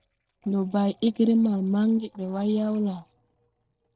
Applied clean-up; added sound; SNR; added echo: neural separator model SepFormer DNS4.